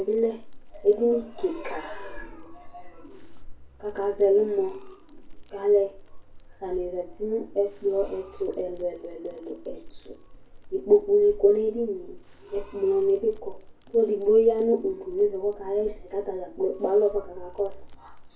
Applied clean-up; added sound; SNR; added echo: none; Crackle; 17 dB; reverberation time 0.3 s.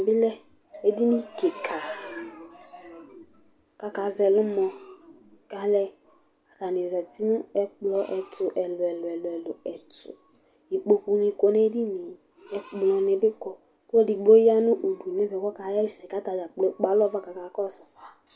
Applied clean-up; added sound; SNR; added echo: none; none; none; none.